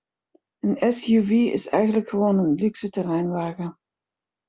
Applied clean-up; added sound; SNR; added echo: none; none; none; none.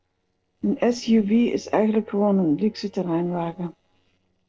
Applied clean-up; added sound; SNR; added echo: neural separator model SepFormer DNS4.